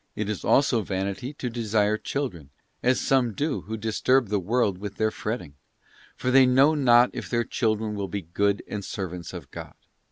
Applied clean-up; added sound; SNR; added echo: none; none; none; none.